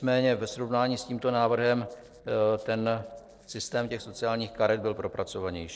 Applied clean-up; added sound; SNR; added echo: neural separator model SepFormer DNS4.